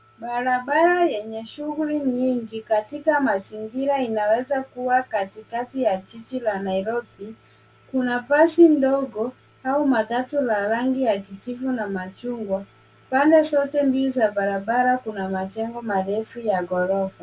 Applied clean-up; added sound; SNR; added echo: none; none; none; none.